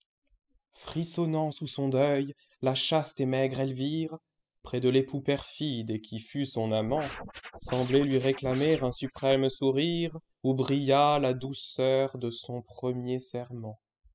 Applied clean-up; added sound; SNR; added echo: classical method spectral subtraction.